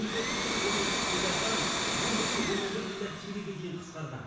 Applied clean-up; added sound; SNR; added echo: none; Domestic sounds, home sounds; -4 dB; reverberation time 1.1 s.